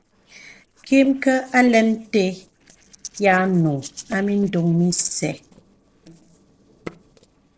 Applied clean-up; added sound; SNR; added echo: neural separator model SepFormer DNS4.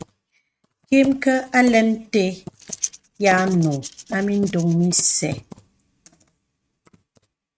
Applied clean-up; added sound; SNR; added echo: neural mask model RNNoise.